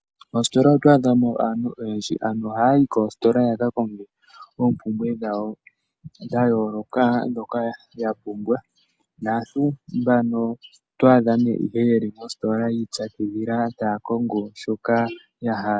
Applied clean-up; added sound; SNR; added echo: none; none; none; none.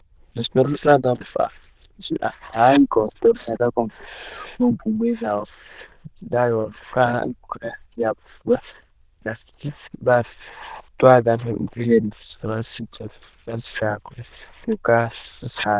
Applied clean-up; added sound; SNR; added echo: neural diffusion model UNIVERSE++.